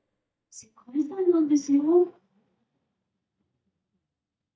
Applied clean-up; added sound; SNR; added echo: neural mask model DeepFilterNet 3.